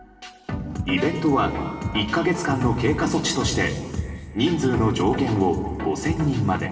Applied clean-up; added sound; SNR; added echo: none; Wind instrument, woodwind instrument; 18 dB; reverberation time 2.0 s.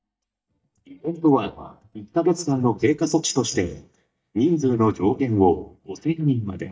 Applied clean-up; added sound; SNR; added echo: neural mask model DeepFilterNet 3.